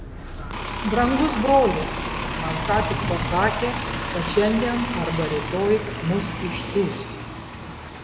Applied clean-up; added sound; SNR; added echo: none; Bus; 4 dB; none.